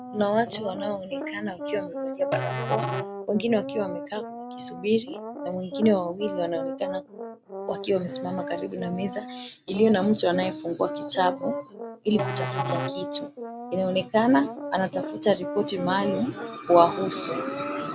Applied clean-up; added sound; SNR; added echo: none; Musical instrument + Brass instrument; 8 dB; none.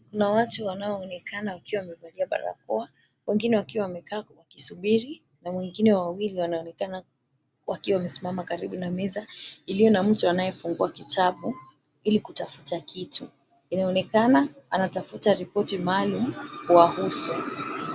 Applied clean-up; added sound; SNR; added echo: none; none; none; none.